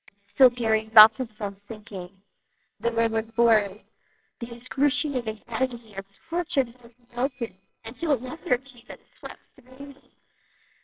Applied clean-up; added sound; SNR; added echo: neural separator model SepFormer WHAMR!.